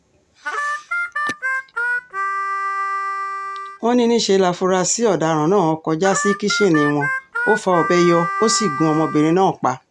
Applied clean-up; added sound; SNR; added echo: none; Harmonica; 5 dB; none.